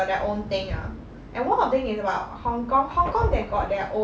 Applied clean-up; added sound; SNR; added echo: none; Thunder; 17 dB; none.